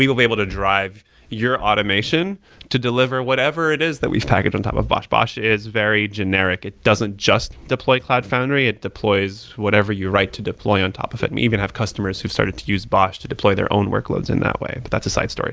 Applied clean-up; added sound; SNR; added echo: none; none; none; none.